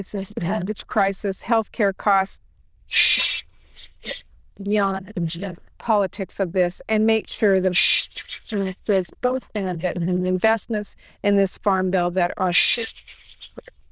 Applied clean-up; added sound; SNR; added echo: neural diffusion model UNIVERSE++.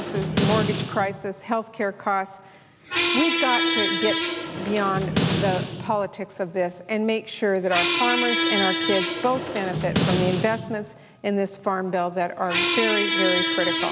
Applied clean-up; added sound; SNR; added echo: none; Squeak; 0 dB; none.